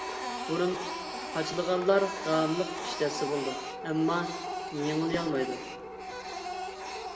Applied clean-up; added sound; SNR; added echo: none; Printer; 5 dB; reverberation time 1.3 s.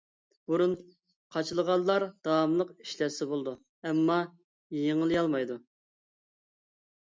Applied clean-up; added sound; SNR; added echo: none; none; none; none.